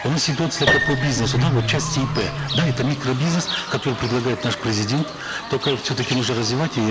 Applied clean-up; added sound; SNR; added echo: none; Piano + Bird / Fowl; 5 dB; none.